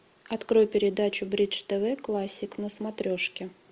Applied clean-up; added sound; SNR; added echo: none; none; none; none.